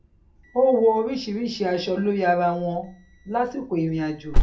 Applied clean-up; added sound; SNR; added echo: none; Alarm; 4 dB; reverberation time 0.3 s.